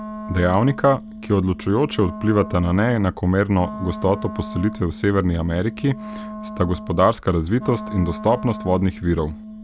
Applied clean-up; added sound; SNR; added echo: none; Wind instrument, woodwind instrument; 13 dB; none.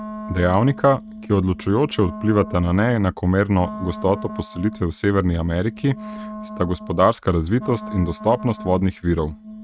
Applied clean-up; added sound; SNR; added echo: neural mask model RNNoise.